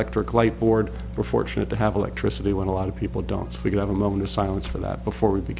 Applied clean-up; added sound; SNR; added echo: none; none; none; none.